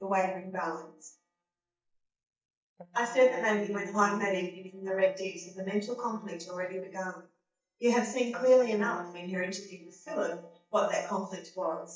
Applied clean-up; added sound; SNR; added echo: neural mask model DeepFilterNet 3.